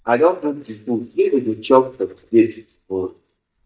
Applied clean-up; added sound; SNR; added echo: neural mask model DeepFilterNet 3.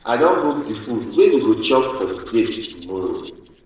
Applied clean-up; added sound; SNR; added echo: neural separator model SepFormer DNS4.